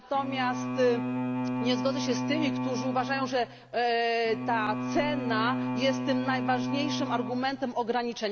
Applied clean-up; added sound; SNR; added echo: none; Bowed string instrument; 2 dB; none.